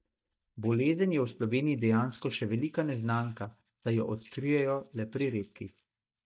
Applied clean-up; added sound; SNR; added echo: neural mask model DeepFilterNet 3.